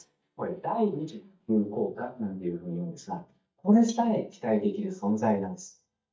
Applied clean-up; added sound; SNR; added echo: neural mask model DeepFilterNet 3.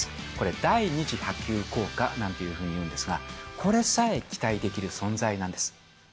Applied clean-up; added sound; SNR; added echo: none; none; none; none.